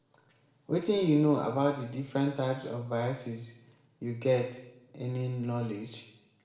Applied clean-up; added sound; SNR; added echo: none; none; none; reverberation time 0.7 s.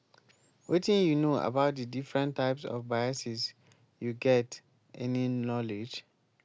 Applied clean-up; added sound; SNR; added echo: none; none; none; none.